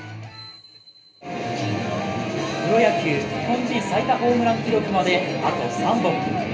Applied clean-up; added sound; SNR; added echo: none; none; none; reverberation time 0.3 s.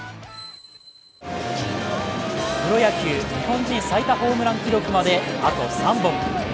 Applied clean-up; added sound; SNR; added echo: none; none; none; none.